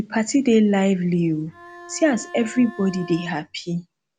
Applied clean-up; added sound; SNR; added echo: none; Bowed string instrument; 20 dB; none.